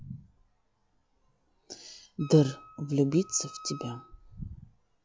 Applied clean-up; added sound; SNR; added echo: classical method log-MMSE.